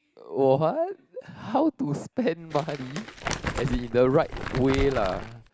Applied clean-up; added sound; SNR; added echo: none; Crumpling, crinkling; 7 dB; none.